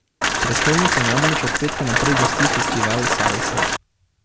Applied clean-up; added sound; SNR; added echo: none; Rain; -4 dB; none.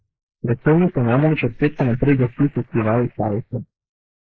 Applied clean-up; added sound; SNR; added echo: neural mask model Resemble Enhance denoiser.